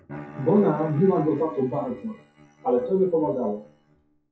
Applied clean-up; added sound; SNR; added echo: classical method WPE with log-MMSE.